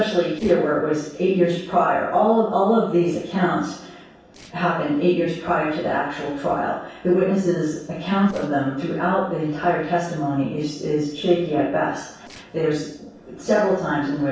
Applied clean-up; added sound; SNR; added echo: neural separator model SepFormer DNS4.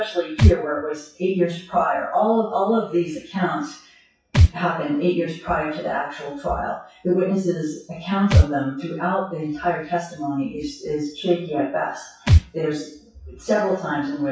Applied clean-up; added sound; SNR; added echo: classical method WPE with log-MMSE.